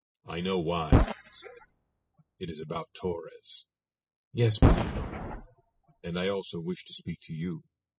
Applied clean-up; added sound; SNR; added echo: classical method spectral subtraction.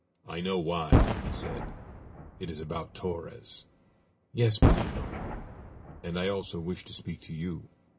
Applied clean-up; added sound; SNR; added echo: none; Boom; -3 dB; none.